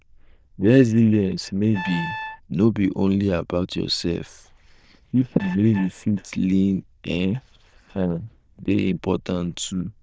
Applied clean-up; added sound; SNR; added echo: neural diffusion model UNIVERSE++.